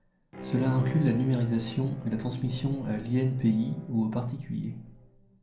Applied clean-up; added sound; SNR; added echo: none; Bowed string instrument; 14 dB; reverberation time 0.5 s.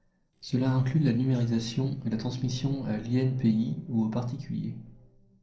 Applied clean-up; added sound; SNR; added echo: neural separator model SepFormer DNS4.